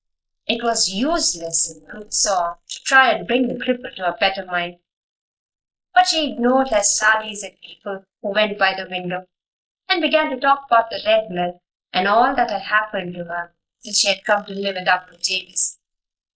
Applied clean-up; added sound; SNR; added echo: neural mask model Resemble Enhance denoiser.